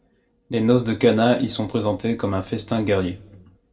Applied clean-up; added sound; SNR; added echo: none; none; none; reverberation time 0.4 s.